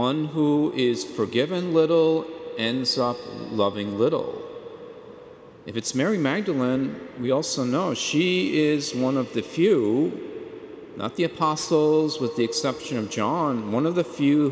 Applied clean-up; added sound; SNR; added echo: none; none; none; none.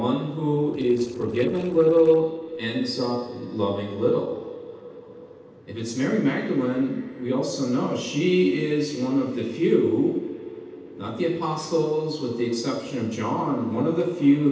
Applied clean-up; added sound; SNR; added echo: neural separator model SepFormer DNS4.